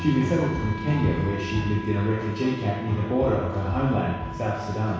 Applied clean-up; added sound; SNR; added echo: none; Wind instrument, woodwind instrument; 12 dB; reverberation time 1.1 s.